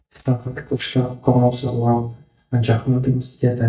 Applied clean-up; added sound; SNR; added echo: neural mask model DeepFilterNet 3.